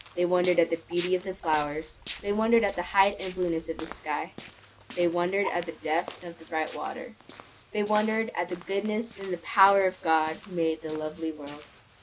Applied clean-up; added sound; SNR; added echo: none; Walk, footsteps; 15 dB; none.